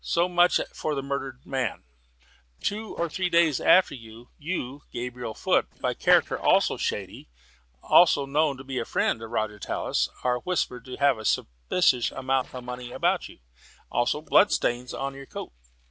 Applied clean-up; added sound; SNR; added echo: neural separator model SepFormer DNS4.